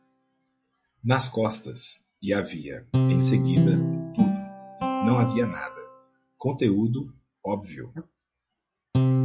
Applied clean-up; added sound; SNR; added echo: classical method log-MMSE.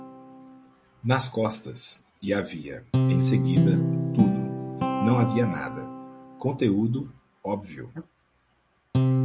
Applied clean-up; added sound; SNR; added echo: none; Guitar; -1 dB; none.